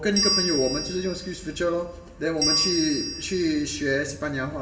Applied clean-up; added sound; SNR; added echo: none; Bell; 3 dB; reverberation time 1.1 s.